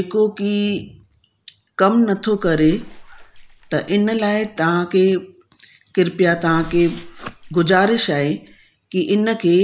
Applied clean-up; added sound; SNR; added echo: none; Bathtub (filling or washing) / Water / Splash, splatter; 18 dB; none.